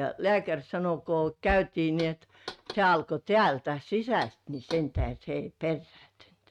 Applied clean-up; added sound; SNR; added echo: neural mask model RNNoise.